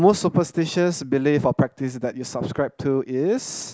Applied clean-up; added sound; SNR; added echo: none; none; none; none.